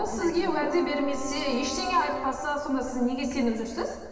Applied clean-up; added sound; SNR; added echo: none; Keyboard (musical); 11 dB; reverberation time 1.3 s.